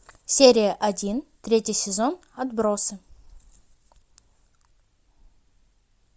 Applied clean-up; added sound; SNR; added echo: none; none; none; none.